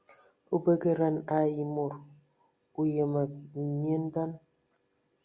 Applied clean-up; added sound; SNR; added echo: none; none; none; none.